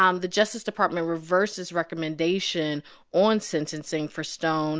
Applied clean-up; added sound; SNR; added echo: none; none; none; none.